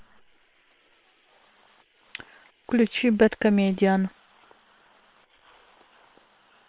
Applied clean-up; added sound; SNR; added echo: neural separator model SepFormer WHAM!.